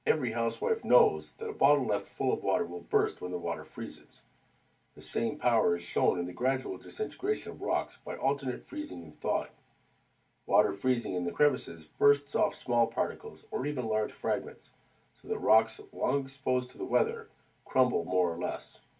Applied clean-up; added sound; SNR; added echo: none; none; none; reverberation time 0.2 s.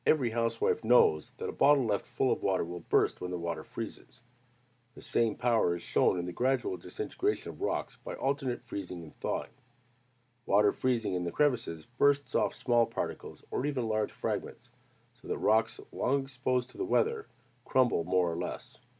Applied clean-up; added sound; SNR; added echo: none; none; none; none.